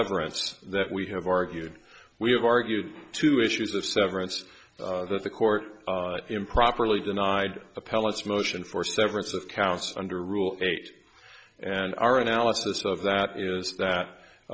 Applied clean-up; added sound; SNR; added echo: none; none; none; none.